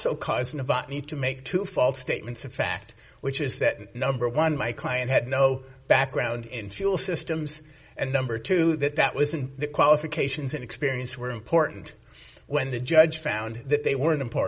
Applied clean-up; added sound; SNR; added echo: none; none; none; none.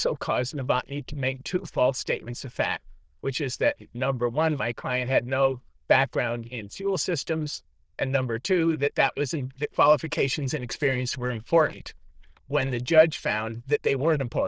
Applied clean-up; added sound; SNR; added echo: neural diffusion model UNIVERSE++.